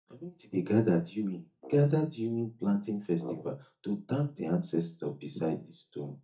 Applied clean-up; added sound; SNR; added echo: neural mask model DeepFilterNet 3.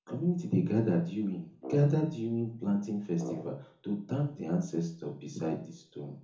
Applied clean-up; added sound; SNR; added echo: none; Brass instrument; 14 dB; reverberation time 0.5 s.